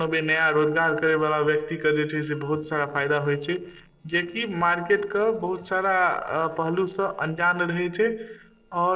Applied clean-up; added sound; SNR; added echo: neural separator model SepFormer DNS4.